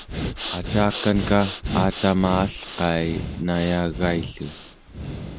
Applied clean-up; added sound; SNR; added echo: none; Breathing; 7 dB; none.